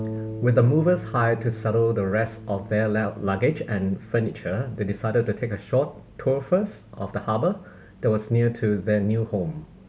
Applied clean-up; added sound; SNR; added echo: none; Harp; 15 dB; none.